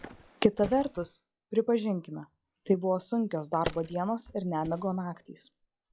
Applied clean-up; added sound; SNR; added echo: classical method log-MMSE.